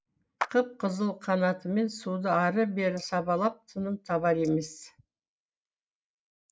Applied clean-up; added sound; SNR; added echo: neural mask model Resemble Enhance denoiser.